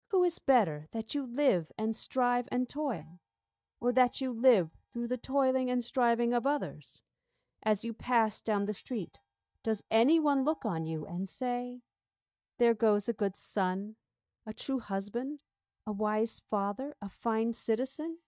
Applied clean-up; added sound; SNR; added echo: neural mask model DeepFilterNet 3.